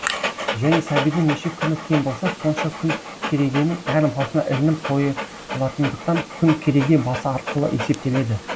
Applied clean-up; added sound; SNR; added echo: none; Dog; 7 dB; none.